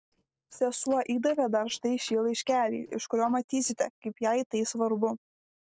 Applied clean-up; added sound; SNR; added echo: neural separator model SepFormer DNS4.